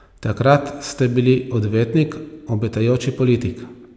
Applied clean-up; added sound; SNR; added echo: none; none; none; none.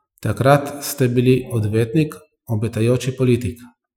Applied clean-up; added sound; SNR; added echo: classical method Wiener filter.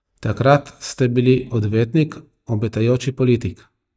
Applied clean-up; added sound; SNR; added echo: neural mask model DeepFilterNet 3.